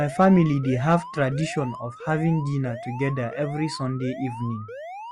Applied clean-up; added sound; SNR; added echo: classical method log-MMSE.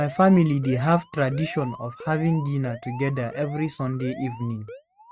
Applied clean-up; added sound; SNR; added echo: neural mask model RNNoise.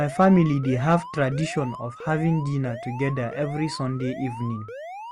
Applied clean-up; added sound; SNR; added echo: none; Alarm; 13 dB; none.